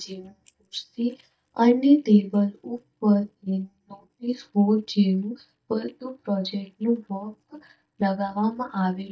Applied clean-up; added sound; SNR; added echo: neural mask model DeepFilterNet 3.